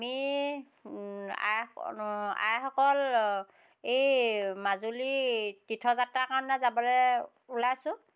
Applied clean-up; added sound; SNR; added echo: none; none; none; none.